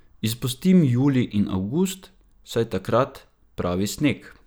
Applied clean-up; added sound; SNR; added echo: none; none; none; none.